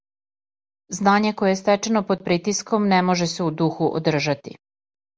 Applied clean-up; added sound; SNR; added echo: none; none; none; none.